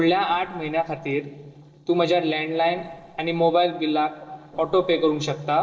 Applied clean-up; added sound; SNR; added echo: neural separator model SepFormer DNS4.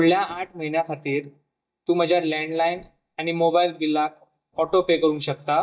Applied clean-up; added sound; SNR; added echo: neural mask model DeepFilterNet 3.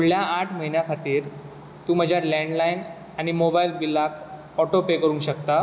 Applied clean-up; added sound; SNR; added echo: none; none; none; none.